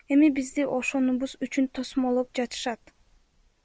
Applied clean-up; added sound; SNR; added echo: none; none; none; none.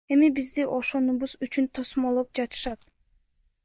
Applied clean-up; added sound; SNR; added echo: neural mask model DeepFilterNet 3.